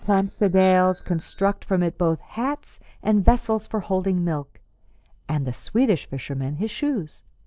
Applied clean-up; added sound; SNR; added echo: neural separator model SepFormer DNS4.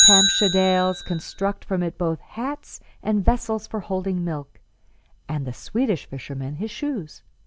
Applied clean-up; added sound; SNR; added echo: none; Bicycle; 2 dB; none.